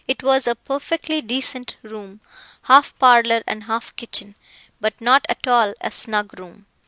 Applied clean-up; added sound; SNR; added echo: none; none; none; none.